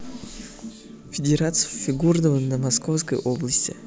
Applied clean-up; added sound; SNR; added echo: none; none; none; none.